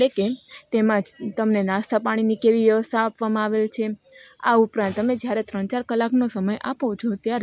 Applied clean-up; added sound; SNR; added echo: none; none; none; none.